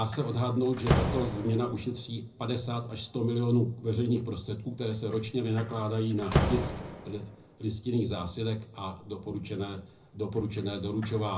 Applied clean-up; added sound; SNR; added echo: none; Slam; 6 dB; reverberation time 0.4 s.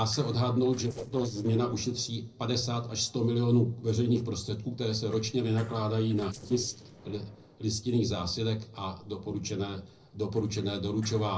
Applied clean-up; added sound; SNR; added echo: neural separator model SepFormer DNS4.